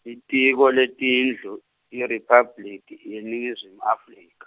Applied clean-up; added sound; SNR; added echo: none; none; none; none.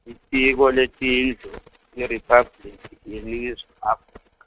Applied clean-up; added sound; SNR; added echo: neural mask model RNNoise.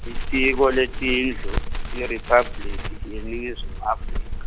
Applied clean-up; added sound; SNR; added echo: none; Crackle; 2 dB; none.